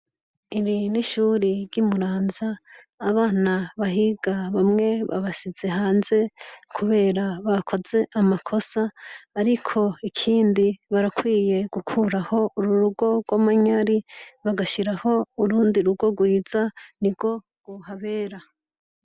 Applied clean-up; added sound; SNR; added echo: none; none; none; none.